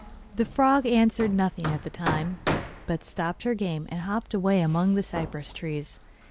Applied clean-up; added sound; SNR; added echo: none; Hammer; 10 dB; none.